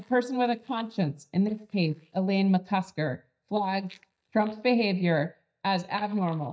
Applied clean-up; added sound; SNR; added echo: neural mask model DeepFilterNet 3.